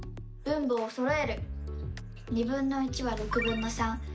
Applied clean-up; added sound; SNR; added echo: none; none; none; none.